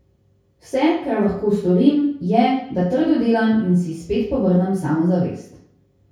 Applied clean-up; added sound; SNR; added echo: none; none; none; reverberation time 0.6 s.